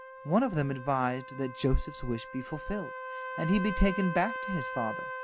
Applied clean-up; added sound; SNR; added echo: none; Trumpet; 9 dB; none.